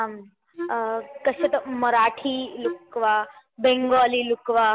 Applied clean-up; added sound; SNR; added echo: none; Wind instrument, woodwind instrument; 12 dB; none.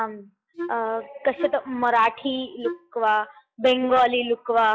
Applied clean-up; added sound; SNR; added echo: classical method log-MMSE.